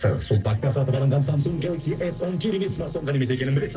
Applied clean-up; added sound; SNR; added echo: neural separator model SepFormer DNS4.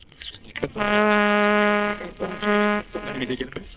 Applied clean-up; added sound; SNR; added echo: neural separator model SepFormer WHAMR!.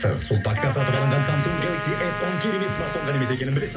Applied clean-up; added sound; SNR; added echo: none; Trumpet; 6 dB; reverberation time 0.3 s.